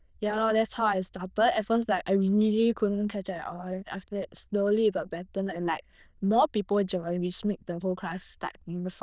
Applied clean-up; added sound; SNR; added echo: neural diffusion model UNIVERSE++.